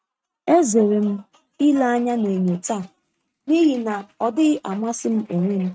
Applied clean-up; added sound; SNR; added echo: neural mask model RNNoise.